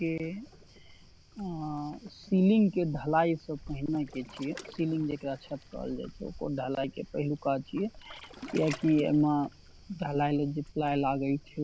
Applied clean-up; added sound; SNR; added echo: none; Waves, surf; 18 dB; none.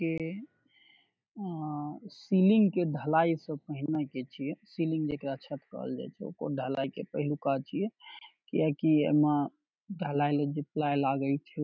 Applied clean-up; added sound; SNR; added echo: none; none; none; none.